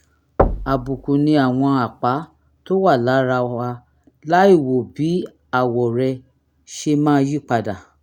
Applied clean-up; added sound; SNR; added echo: none; Knock / Wood / Percussion; 6 dB; none.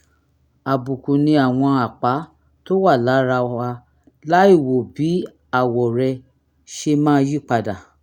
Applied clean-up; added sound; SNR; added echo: none; none; none; none.